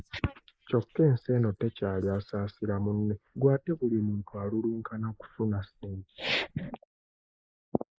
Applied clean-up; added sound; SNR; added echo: neural mask model Resemble Enhance denoiser.